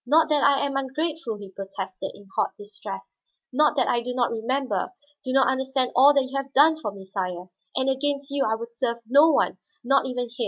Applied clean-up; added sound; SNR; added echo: none; none; none; none.